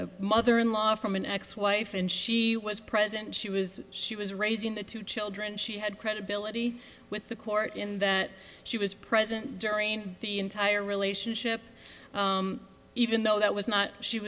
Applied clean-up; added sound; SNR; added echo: none; none; none; none.